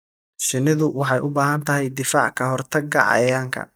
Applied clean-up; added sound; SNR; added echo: neural mask model DeepFilterNet 3.